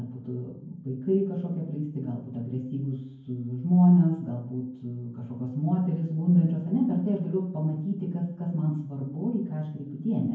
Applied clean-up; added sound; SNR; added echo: none; none; none; reverberation time 0.9 s.